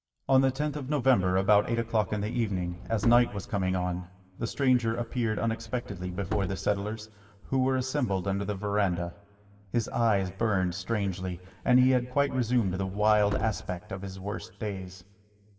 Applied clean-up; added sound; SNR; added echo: none; Subway, metro, underground; 12 dB; reverberation time 2.1 s.